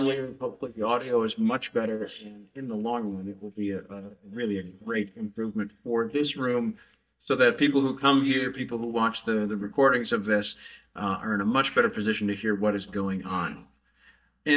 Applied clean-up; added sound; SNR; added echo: neural mask model DeepFilterNet 3.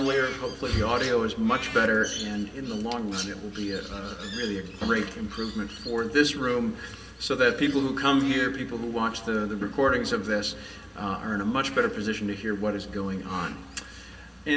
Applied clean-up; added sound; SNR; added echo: none; Crow; 16 dB; reverberation time 3.0 s.